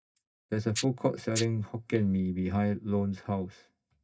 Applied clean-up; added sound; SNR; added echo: neural mask model DeepFilterNet 3.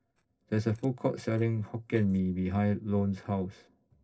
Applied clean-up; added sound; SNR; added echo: neural separator model SepFormer DNS4.